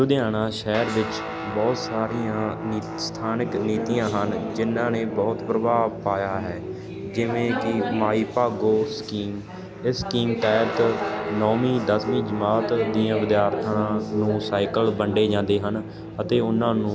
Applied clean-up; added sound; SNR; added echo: none; Guitar; 11 dB; none.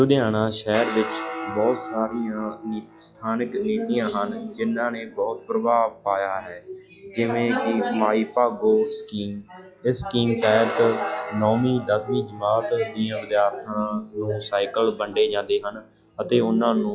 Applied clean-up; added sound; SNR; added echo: classical method log-MMSE.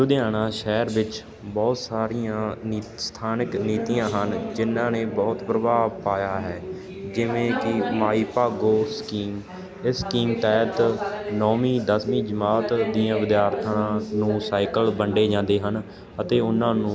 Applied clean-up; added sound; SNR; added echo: none; none; none; none.